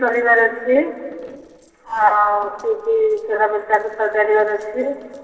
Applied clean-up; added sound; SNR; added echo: neural separator model SepFormer DNS4.